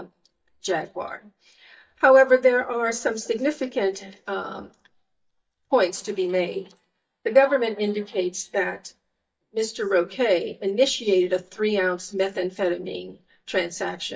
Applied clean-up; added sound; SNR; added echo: neural mask model DeepFilterNet 3.